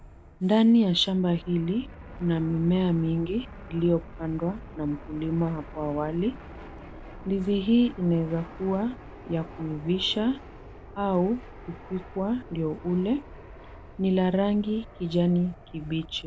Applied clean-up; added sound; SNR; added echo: none; Fixed-wing aircraft, airplane; 16 dB; none.